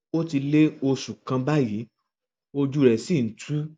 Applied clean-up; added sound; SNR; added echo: none; none; none; none.